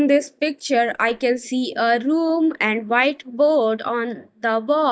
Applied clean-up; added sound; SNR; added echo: neural mask model DeepFilterNet 3.